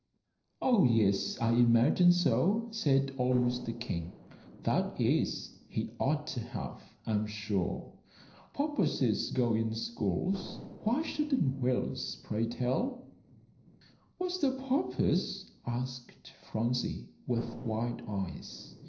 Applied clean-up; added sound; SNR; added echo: neural separator model SepFormer DNS4.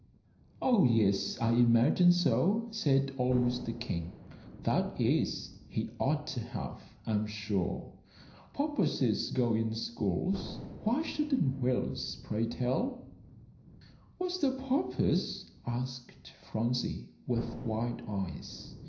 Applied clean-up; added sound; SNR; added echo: none; Thunder; 17 dB; reverberation time 0.5 s.